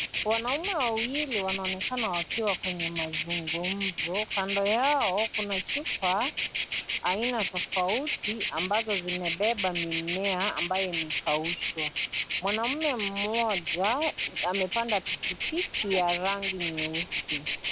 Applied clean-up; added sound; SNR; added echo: neural mask model Resemble Enhance denoiser.